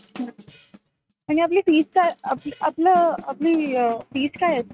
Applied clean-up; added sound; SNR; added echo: neural mask model RNNoise.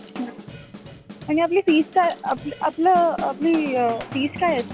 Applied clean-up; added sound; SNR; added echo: none; Chink, clink + Drum / Drum kit; 14 dB; none.